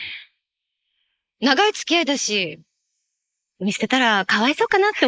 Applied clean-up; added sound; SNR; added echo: neural mask model Resemble Enhance denoiser.